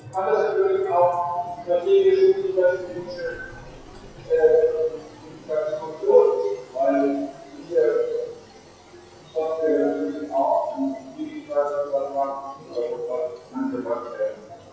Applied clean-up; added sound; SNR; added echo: classical method WPE with log-MMSE.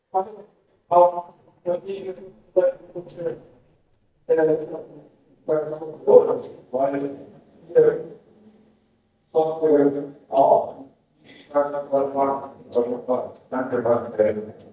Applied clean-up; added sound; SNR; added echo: neural mask model DeepFilterNet 3.